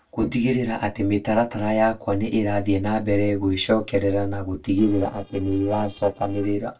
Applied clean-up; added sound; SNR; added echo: neural separator model SepFormer DNS4.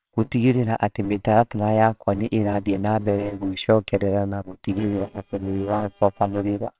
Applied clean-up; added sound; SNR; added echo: neural separator model SepFormer WHAMR!.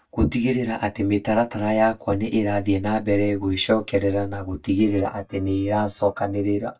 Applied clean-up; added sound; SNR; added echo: neural mask model DeepFilterNet 3.